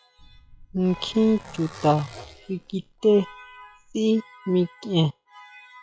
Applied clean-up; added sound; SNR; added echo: classical method log-MMSE.